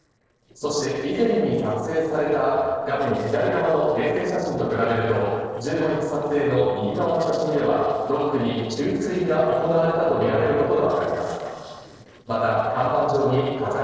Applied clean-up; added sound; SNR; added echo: neural separator model SepFormer DNS4.